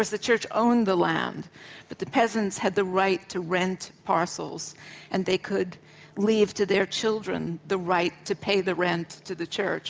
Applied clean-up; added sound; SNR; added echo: none; none; none; none.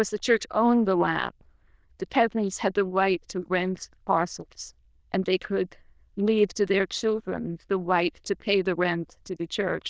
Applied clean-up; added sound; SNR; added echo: neural diffusion model UNIVERSE++.